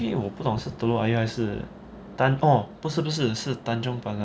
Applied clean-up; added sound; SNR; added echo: none; none; none; none.